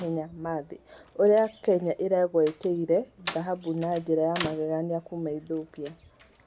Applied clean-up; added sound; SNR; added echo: none; Slam; 12 dB; none.